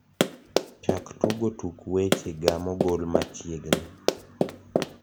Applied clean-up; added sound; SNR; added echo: none; Run; -3 dB; none.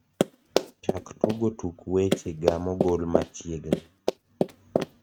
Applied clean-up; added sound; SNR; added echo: neural mask model RNNoise.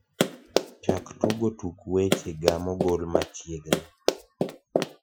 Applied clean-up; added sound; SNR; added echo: classical method Wiener filter.